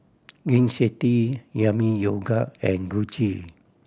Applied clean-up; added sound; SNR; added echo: none; none; none; none.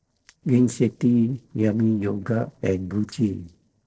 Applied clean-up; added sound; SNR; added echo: neural separator model SepFormer DNS4.